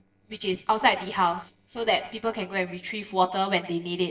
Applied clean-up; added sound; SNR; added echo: neural separator model SepFormer DNS4.